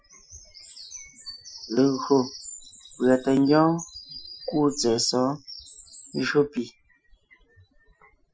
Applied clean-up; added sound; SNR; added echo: classical method Wiener filter.